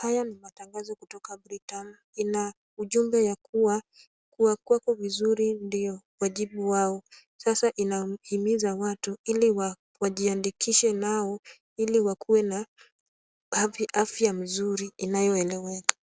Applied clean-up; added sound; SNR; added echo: none; none; none; none.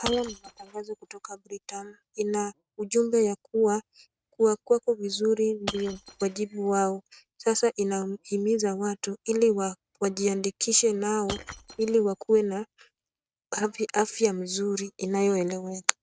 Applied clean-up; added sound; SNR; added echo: neural mask model RNNoise.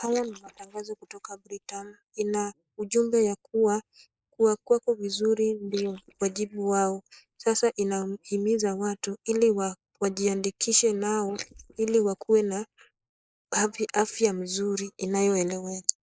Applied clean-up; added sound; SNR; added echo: neural mask model Resemble Enhance denoiser.